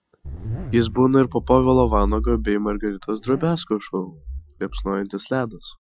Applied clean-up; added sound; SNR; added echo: classical method Wiener filter.